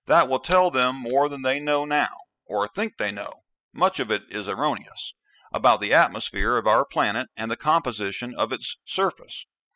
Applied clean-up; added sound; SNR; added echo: classical method spectral subtraction.